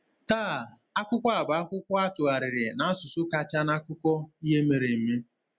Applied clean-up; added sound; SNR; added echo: none; none; none; none.